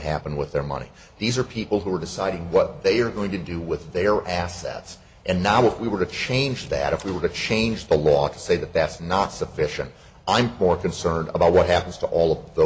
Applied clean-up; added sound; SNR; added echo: none; none; none; none.